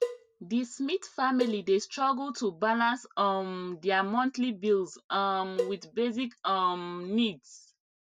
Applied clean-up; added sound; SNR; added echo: none; Cowbell; 8 dB; none.